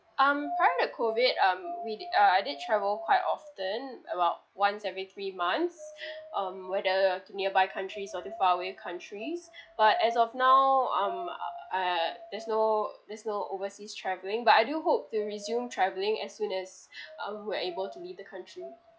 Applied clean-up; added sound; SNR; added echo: classical method log-MMSE.